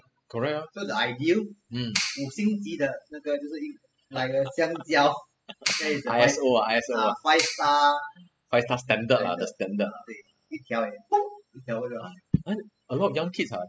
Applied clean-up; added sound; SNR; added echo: classical method spectral subtraction.